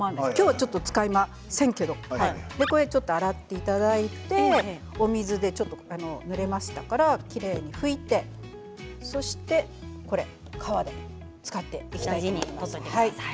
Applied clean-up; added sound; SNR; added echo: none; Animal; 12 dB; none.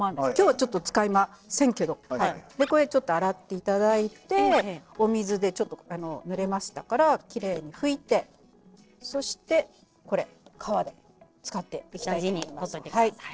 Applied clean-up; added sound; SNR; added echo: neural separator model SepFormer DNS4.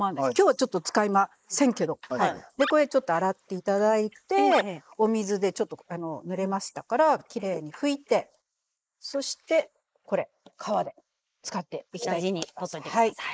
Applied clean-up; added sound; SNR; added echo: neural mask model Resemble Enhance denoiser.